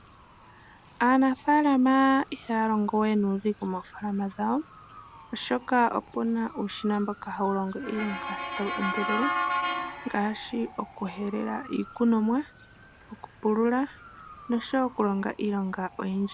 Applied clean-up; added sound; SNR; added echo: none; Motor vehicle (road) / Siren; 11 dB; none.